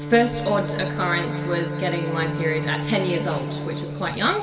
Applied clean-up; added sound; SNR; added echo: none; Bowed string instrument; 5 dB; reverberation time 2.5 s.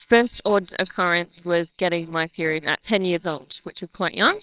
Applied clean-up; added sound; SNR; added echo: neural separator model SepFormer WHAMR!.